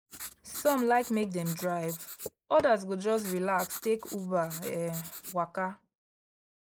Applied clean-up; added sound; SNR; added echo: neural mask model Resemble Enhance denoiser.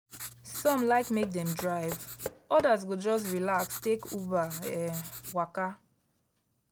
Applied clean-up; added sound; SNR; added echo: none; Knock + Writing; 12 dB; none.